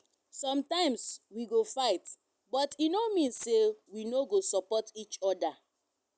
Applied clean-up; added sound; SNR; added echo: none; none; none; none.